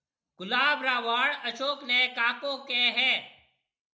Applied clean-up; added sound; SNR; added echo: none; none; none; none.